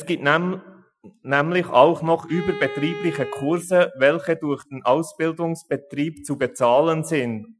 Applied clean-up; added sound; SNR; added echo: classical method Wiener filter.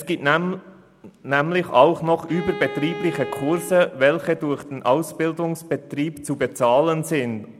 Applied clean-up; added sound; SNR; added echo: none; Bowed string instrument; 12 dB; none.